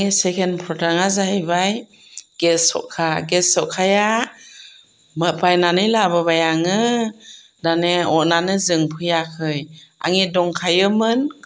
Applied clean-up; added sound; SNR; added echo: none; none; none; none.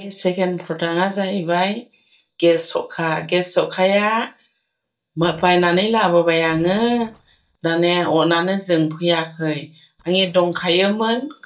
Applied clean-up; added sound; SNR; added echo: neural mask model DeepFilterNet 3.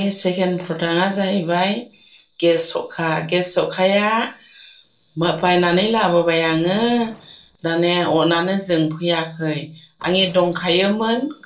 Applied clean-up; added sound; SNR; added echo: neural separator model SepFormer DNS4.